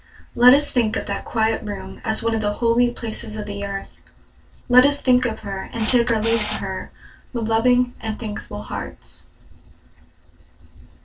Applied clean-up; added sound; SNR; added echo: neural separator model SepFormer DNS4.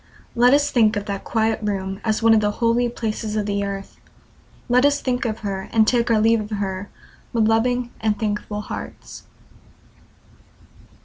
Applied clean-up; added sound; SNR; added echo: none; none; none; none.